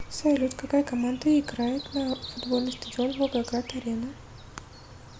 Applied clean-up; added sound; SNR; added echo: none; Breathing; 16 dB; none.